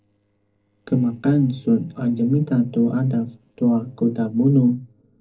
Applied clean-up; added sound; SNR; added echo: neural separator model SepFormer DNS4.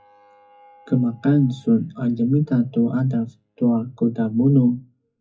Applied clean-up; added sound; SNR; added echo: classical method WPE with log-MMSE.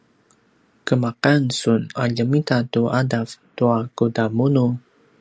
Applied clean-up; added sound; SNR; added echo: none; none; none; none.